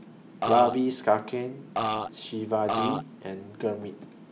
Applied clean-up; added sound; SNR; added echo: none; Burping, eructation; -1 dB; none.